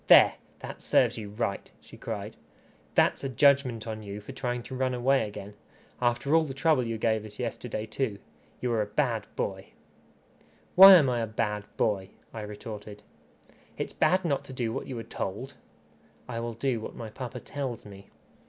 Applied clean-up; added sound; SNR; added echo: none; none; none; none.